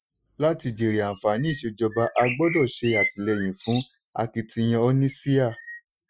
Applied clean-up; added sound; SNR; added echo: classical method Wiener filter.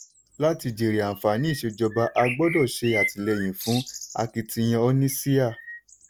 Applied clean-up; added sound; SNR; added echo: none; Bird; 11 dB; none.